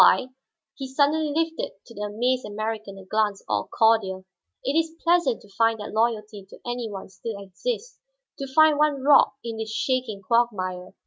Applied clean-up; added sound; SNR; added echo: none; none; none; none.